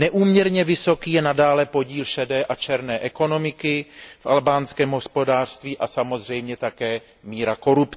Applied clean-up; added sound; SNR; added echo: none; none; none; none.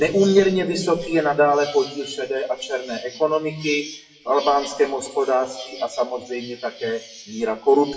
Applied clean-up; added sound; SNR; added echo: classical method WPE with log-MMSE.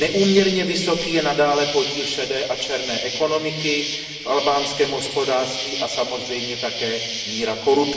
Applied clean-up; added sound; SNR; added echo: none; Insect; 7 dB; reverberation time 1.9 s.